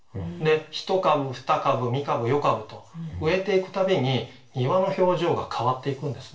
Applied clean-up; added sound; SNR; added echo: none; none; none; reverberation time 0.3 s.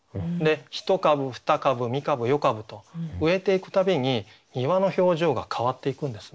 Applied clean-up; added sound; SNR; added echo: none; none; none; none.